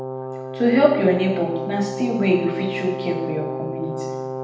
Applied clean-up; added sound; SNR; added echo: none; Brass instrument; 7 dB; reverberation time 0.9 s.